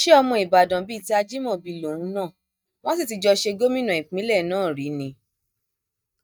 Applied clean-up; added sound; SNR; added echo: neural mask model DeepFilterNet 3.